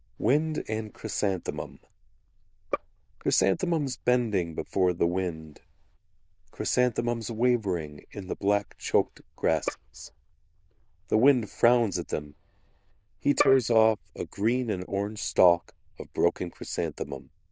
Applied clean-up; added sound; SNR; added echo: neural diffusion model UNIVERSE++.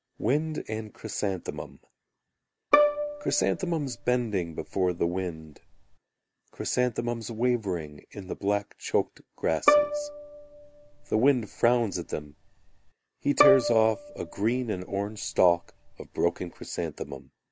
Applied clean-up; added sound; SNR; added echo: none; Bowed string instrument; 2 dB; none.